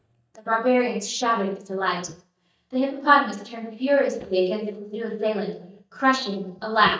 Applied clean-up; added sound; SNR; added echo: neural mask model DeepFilterNet 3.